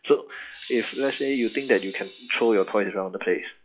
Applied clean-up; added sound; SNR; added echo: classical method log-MMSE.